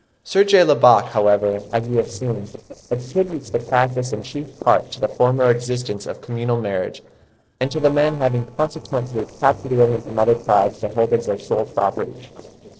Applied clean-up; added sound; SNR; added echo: neural separator model SepFormer DNS4.